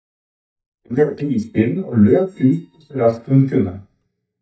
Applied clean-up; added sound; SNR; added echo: neural mask model DeepFilterNet 3.